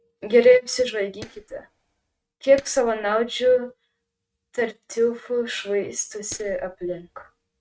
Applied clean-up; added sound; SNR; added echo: neural mask model RNNoise.